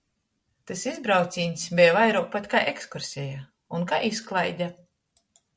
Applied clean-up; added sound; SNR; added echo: none; none; none; none.